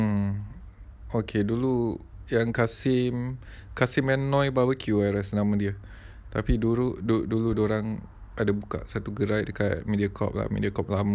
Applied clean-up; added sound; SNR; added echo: none; none; none; none.